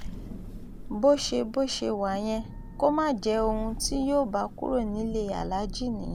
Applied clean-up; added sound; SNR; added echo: none; Thunder; 10 dB; none.